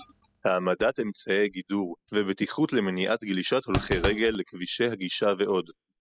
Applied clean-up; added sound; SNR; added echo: classical method spectral subtraction.